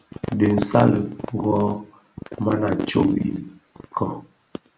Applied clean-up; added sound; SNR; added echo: none; none; none; none.